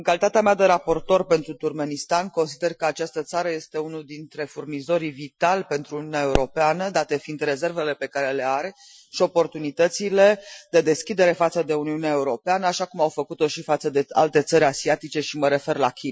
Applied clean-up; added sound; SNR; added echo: classical method Wiener filter.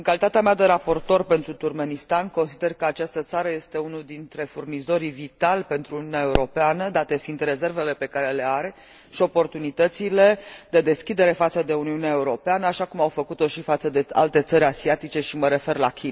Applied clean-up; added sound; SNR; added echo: none; Explosion; 8 dB; none.